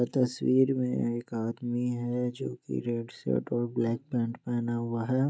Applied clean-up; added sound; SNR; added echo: none; none; none; none.